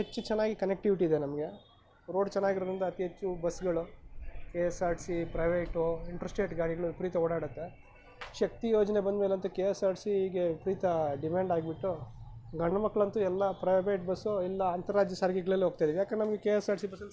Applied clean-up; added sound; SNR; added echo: none; Wind; 17 dB; none.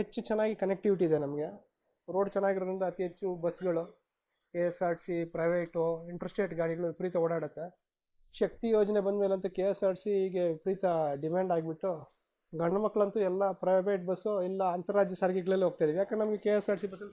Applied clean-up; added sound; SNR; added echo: neural mask model Resemble Enhance denoiser.